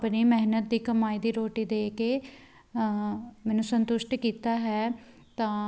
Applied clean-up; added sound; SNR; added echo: none; none; none; none.